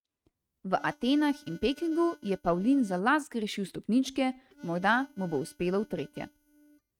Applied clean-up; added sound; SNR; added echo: neural mask model RNNoise.